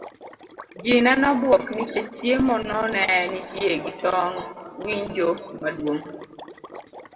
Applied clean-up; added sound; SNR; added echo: none; Water / Liquid; 17 dB; reverberation time 0.8 s.